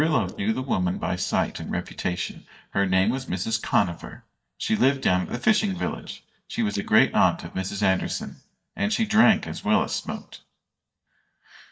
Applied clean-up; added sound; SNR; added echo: neural mask model DeepFilterNet 3.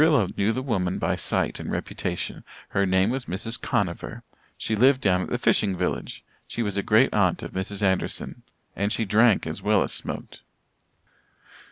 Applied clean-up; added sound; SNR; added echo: none; none; none; none.